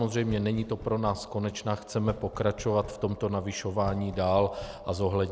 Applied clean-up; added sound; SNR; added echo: none; Knock; 17 dB; none.